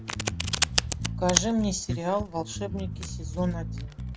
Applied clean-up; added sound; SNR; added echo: none; Bass guitar + Domestic sounds, home sounds; 0 dB; none.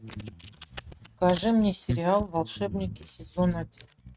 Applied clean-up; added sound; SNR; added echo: neural mask model RNNoise.